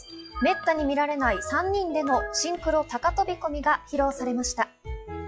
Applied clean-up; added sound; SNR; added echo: classical method log-MMSE.